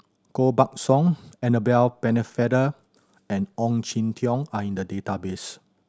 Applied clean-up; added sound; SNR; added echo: none; none; none; none.